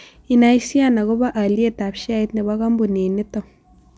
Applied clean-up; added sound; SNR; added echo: none; none; none; none.